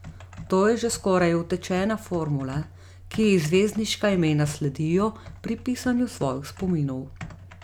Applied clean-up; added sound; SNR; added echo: none; Computer keyboard; 17 dB; none.